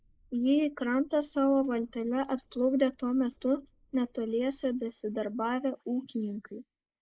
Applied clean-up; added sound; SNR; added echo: neural mask model Resemble Enhance denoiser.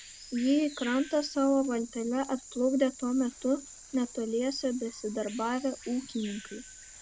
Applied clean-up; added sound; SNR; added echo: none; Bird vocalization, bird call, bird song; 17 dB; none.